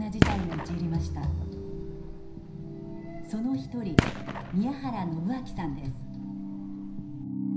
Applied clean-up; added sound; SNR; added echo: none; Fireworks; 1 dB; reverberation time 0.5 s.